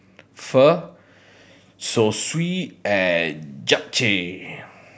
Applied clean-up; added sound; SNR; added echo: none; none; none; none.